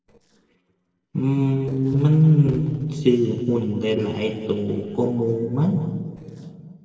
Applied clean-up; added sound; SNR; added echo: neural separator model SepFormer DNS4.